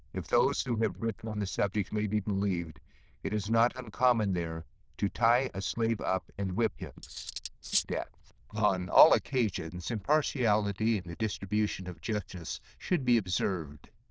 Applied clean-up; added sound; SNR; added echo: neural diffusion model UNIVERSE++.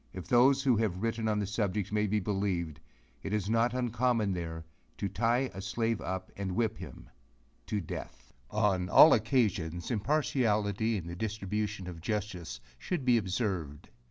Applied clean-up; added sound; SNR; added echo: none; none; none; none.